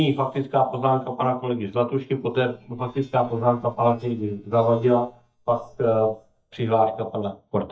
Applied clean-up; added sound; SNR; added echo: neural mask model DeepFilterNet 3.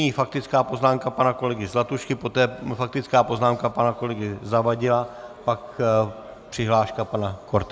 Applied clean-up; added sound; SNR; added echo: none; none; none; none.